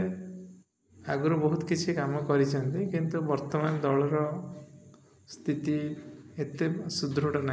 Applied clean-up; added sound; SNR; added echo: none; none; none; none.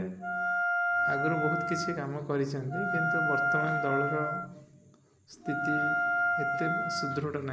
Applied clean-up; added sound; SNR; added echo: none; Wind instrument, woodwind instrument; -4 dB; none.